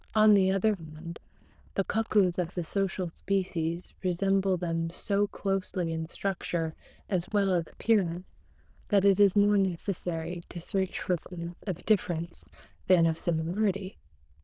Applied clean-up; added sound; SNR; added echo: neural diffusion model UNIVERSE++.